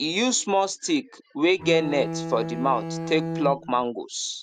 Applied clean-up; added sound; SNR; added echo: none; Bowed string instrument; 6 dB; none.